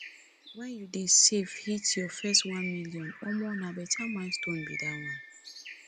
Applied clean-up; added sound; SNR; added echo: none; Bird; 11 dB; none.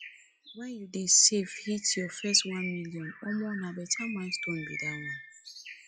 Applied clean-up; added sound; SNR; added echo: classical method log-MMSE.